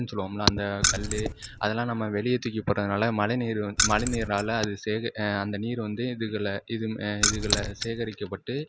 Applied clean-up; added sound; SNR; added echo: none; Keys jangling; 1 dB; none.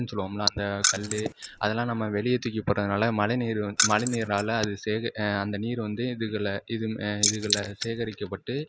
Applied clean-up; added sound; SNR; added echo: neural mask model Resemble Enhance denoiser.